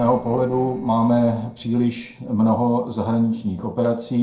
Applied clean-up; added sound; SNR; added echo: neural separator model SepFormer DNS4.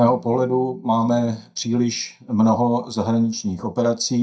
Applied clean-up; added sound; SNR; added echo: neural mask model DeepFilterNet 3.